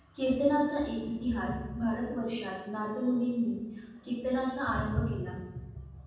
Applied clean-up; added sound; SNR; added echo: none; none; none; reverberation time 1.2 s.